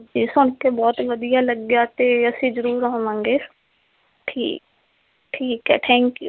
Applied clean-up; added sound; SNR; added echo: none; none; none; none.